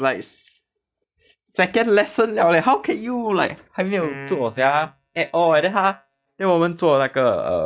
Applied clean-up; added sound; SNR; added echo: neural mask model DeepFilterNet 3.